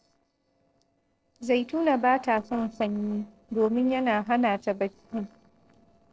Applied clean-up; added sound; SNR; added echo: neural separator model SepFormer DNS4.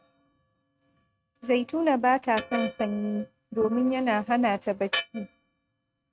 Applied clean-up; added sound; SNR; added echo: neural mask model RNNoise.